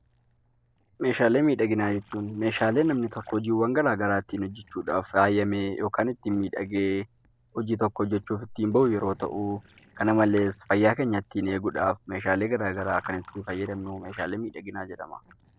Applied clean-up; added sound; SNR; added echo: neural separator model SepFormer DNS4.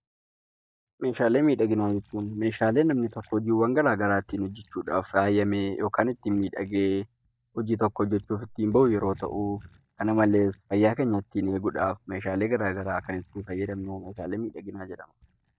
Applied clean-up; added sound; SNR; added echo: neural mask model DeepFilterNet 3.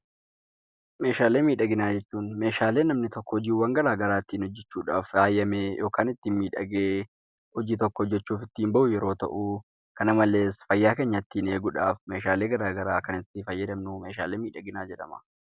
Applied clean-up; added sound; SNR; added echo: none; none; none; none.